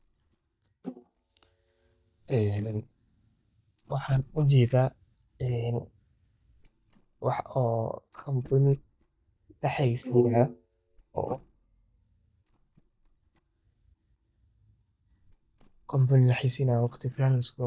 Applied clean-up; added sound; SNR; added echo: neural mask model DeepFilterNet 3.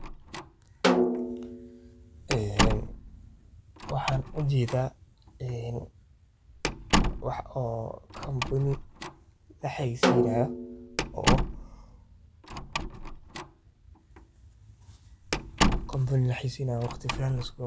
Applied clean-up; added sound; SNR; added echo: none; Snare drum + Slam; -2 dB; none.